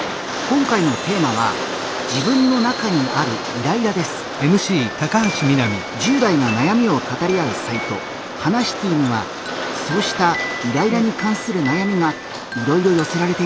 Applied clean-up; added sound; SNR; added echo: none; Rain; 7 dB; none.